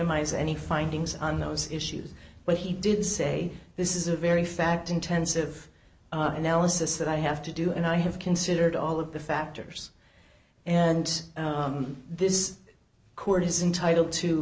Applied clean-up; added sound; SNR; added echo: none; none; none; none.